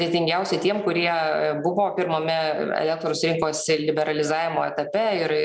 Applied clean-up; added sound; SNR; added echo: none; none; none; none.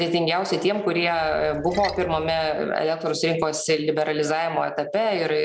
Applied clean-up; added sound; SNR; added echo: none; Splash, splatter; 16 dB; none.